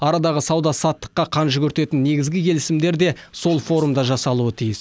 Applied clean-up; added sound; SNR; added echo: none; none; none; none.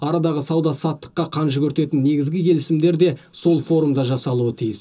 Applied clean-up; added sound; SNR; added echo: none; none; none; reverberation time 0.2 s.